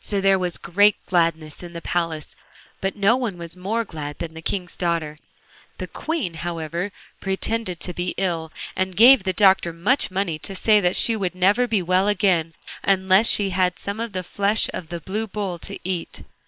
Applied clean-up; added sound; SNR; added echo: neural separator model SepFormer WHAM!.